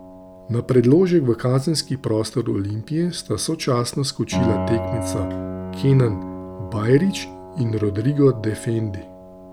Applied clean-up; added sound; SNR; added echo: none; Piano; 10 dB; none.